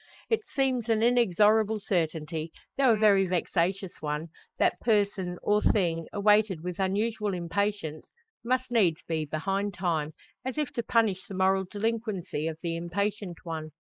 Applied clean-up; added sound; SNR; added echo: neural mask model Resemble Enhance denoiser.